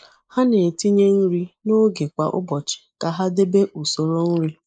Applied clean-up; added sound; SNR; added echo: neural mask model Resemble Enhance denoiser.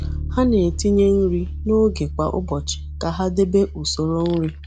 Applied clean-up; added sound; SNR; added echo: none; Bass guitar; 9 dB; none.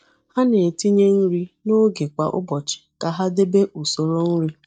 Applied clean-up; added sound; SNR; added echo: neural mask model DeepFilterNet 3.